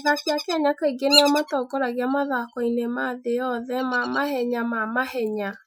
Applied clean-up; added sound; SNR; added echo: classical method Wiener filter.